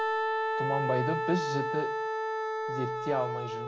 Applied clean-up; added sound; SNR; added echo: none; Wind instrument, woodwind instrument; -3 dB; none.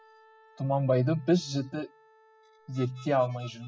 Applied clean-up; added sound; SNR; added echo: classical method spectral subtraction.